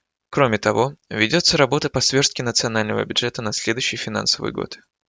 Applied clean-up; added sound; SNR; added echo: none; none; none; none.